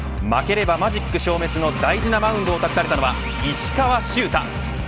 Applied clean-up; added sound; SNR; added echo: none; none; none; none.